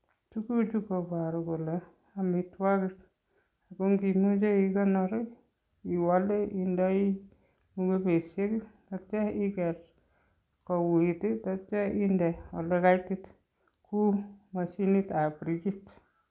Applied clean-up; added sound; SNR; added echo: none; none; none; none.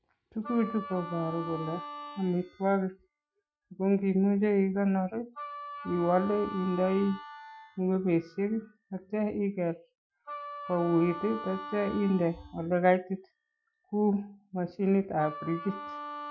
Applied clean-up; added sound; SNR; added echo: classical method Wiener filter.